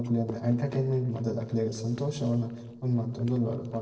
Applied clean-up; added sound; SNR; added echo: neural separator model SepFormer DNS4.